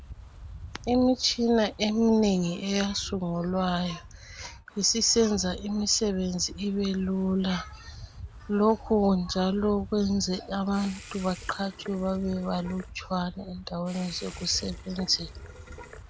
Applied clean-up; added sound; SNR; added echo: none; Wind + Sink (filling or washing) / Water tap, faucet; 16 dB; none.